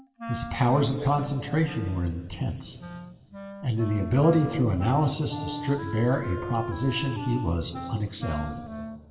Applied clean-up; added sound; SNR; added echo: none; Wind instrument, woodwind instrument; 11 dB; reverberation time 2.2 s.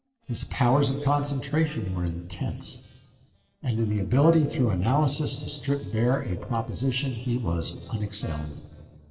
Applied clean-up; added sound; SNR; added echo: neural separator model SepFormer DNS4.